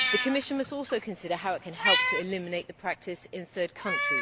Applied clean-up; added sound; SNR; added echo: none; Meow; -1 dB; none.